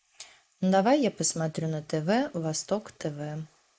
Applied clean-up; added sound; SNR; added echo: neural mask model Resemble Enhance denoiser.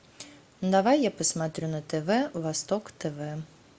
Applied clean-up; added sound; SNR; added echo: none; none; none; none.